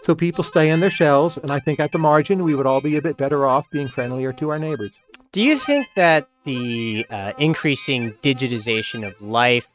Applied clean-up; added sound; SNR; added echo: neural mask model RNNoise.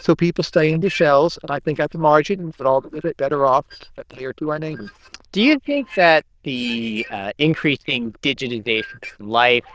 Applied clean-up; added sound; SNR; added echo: neural diffusion model UNIVERSE++.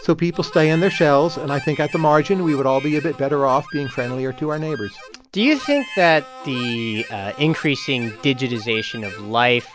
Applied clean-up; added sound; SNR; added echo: none; Harmonica; 15 dB; none.